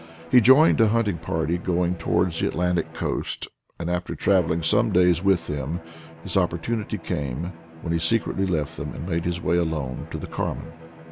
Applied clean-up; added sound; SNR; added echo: none; Bowed string instrument; 18 dB; none.